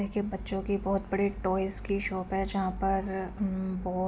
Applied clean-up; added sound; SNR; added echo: none; none; none; none.